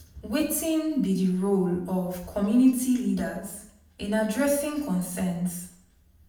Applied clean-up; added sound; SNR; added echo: none; none; none; reverberation time 0.6 s.